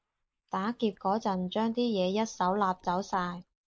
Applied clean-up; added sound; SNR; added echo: neural mask model Resemble Enhance denoiser.